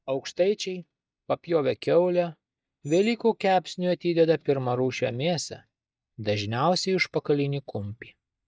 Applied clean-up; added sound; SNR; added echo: neural mask model DeepFilterNet 3.